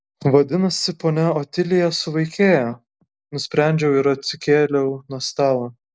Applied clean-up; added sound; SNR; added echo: none; none; none; none.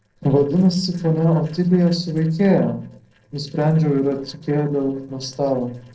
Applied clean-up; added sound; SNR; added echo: neural separator model SepFormer DNS4.